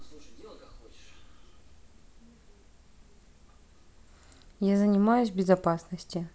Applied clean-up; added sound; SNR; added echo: none; none; none; none.